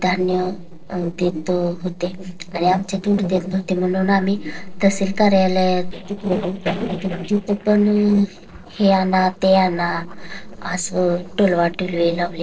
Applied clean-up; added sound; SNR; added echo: neural separator model SepFormer DNS4.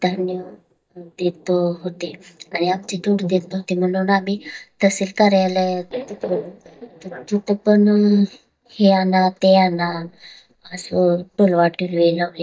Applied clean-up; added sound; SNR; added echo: neural mask model DeepFilterNet 3.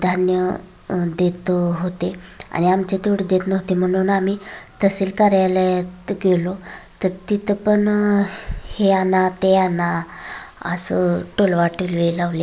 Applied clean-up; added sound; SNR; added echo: none; none; none; none.